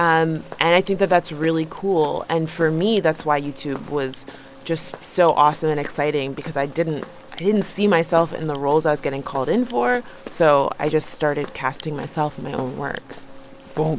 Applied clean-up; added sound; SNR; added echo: none; Walk, footsteps; 19 dB; none.